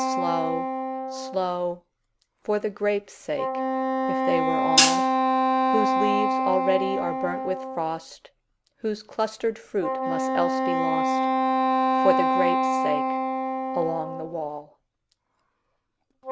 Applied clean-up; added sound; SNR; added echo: none; Wind instrument, woodwind instrument + Hi-hat; -4 dB; none.